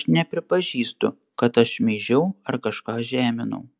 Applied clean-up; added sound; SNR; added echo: none; none; none; none.